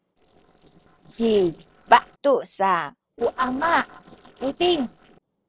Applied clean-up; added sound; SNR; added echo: neural separator model SepFormer DNS4.